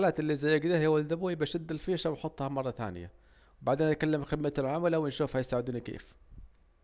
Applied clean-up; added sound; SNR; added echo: none; none; none; none.